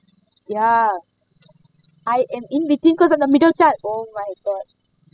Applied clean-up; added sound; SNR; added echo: classical method spectral subtraction.